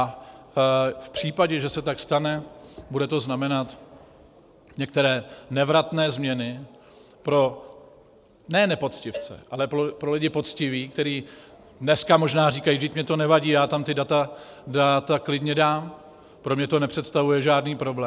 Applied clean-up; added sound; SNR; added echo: none; Cowbell; 19 dB; none.